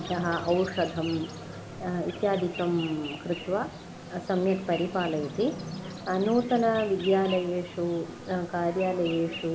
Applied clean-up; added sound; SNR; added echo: none; Insect; 16 dB; none.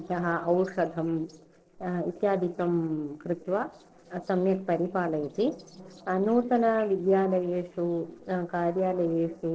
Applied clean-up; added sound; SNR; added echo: neural separator model SepFormer DNS4.